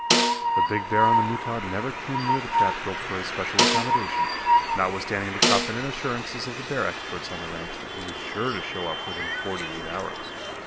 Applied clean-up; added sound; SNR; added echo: none; Snare drum + Train; -5 dB; none.